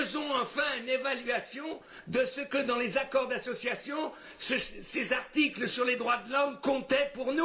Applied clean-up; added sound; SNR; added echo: none; none; none; reverberation time 1.4 s.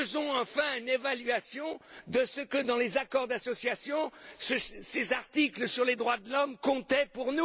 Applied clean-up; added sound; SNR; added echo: none; none; none; none.